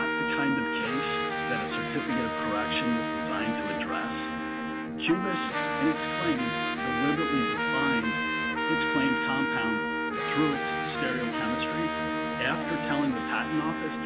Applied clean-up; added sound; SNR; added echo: none; Electric guitar + Trumpet; -3 dB; none.